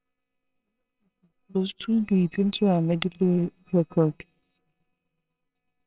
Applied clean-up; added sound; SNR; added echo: neural separator model SepFormer WHAMR!.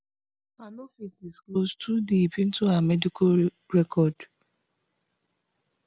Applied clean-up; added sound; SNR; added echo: none; none; none; none.